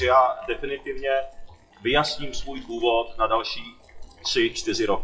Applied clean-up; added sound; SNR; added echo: classical method WPE with log-MMSE.